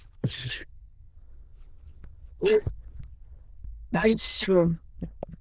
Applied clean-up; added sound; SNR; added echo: neural diffusion model UNIVERSE++.